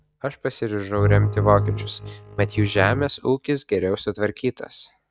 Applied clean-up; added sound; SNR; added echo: neural mask model RNNoise.